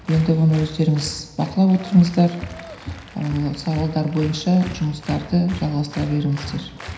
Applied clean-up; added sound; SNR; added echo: none; Applause; 15 dB; reverberation time 0.9 s.